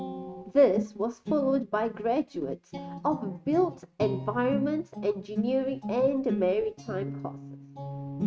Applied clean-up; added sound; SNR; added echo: neural mask model RNNoise.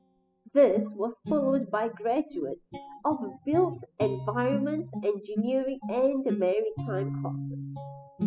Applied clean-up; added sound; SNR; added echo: classical method spectral subtraction.